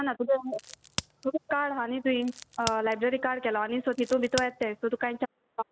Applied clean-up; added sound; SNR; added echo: none; Crack; 14 dB; none.